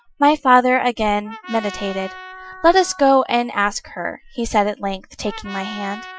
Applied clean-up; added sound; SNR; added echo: classical method Wiener filter.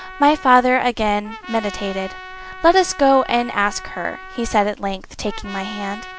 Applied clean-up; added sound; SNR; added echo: none; Trumpet; 16 dB; none.